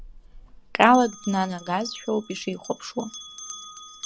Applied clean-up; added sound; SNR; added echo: none; Bell; 17 dB; none.